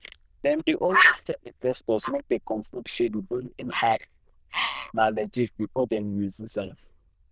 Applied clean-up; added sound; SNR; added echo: neural diffusion model UNIVERSE++.